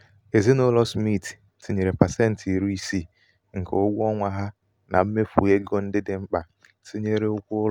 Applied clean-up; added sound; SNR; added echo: none; none; none; none.